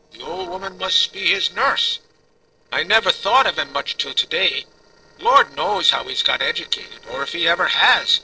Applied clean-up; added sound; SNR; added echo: neural separator model SepFormer DNS4.